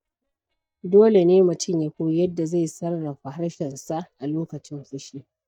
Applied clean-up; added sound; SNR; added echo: neural mask model DeepFilterNet 3.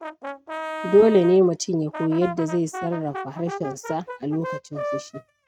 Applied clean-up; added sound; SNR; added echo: neural mask model RNNoise.